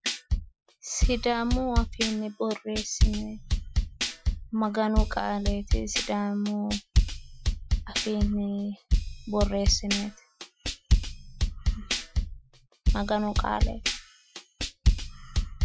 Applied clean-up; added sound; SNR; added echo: classical method Wiener filter.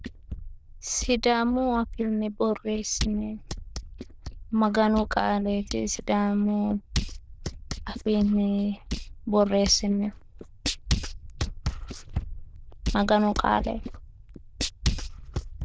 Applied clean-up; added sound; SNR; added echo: neural diffusion model UNIVERSE++.